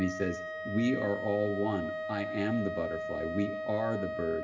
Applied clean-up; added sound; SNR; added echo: none; Wind instrument, woodwind instrument; 4 dB; reverberation time 2.7 s.